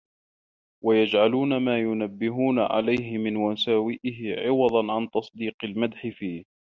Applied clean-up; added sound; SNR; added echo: none; none; none; none.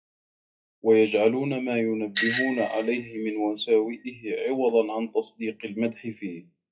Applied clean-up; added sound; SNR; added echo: classical method WPE with log-MMSE.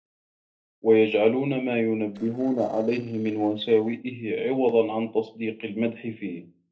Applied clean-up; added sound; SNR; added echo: neural separator model SepFormer DNS4.